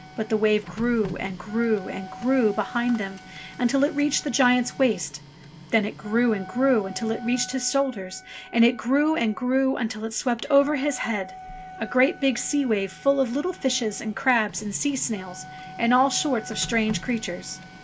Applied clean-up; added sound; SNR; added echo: none; Wind instrument, woodwind instrument + Printer; 17 dB; none.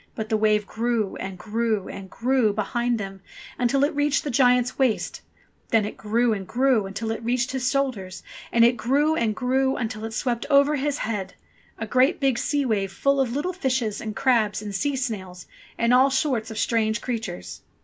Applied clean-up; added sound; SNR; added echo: none; none; none; none.